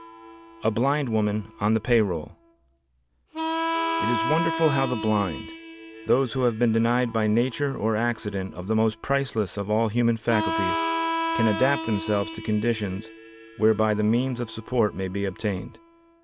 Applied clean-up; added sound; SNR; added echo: none; Harmonica; 7 dB; none.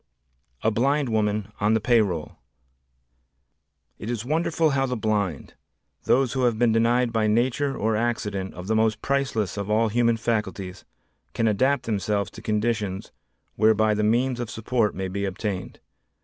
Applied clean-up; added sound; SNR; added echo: none; none; none; none.